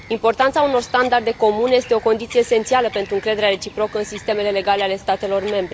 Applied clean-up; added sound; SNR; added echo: none; Bird vocalization, bird call, bird song; 19 dB; none.